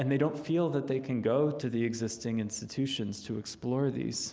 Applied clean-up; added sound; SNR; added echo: none; none; none; none.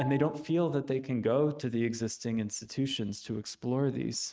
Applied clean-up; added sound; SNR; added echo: neural mask model RNNoise.